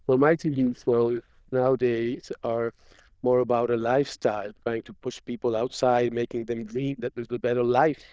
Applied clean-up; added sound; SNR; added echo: neural diffusion model UNIVERSE++.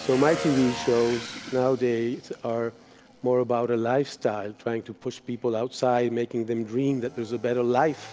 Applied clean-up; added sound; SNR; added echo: none; Motorcycle / Engine; 15 dB; none.